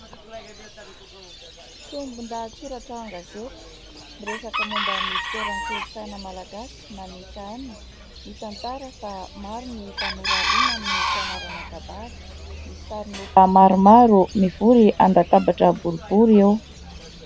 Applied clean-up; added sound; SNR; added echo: none; Chicken, rooster; 10 dB; none.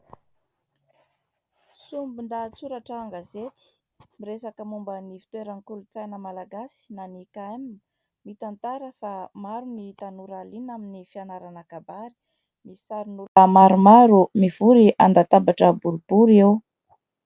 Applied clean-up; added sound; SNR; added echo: none; none; none; none.